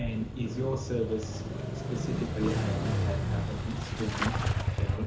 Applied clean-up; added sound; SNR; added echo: none; Engine starting / Motorcycle; -3 dB; reverberation time 0.7 s.